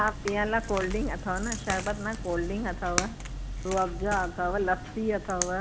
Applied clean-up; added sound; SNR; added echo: none; Crack / Crackle; 5 dB; none.